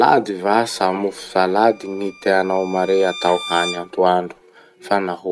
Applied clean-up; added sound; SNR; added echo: none; Bowed string instrument; 15 dB; none.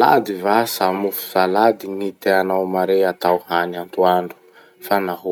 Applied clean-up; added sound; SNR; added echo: none; none; none; none.